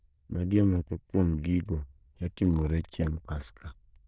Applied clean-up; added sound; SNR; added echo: neural diffusion model UNIVERSE++.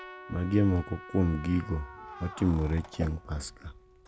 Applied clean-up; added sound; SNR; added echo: none; Trumpet + Keys jangling; 17 dB; none.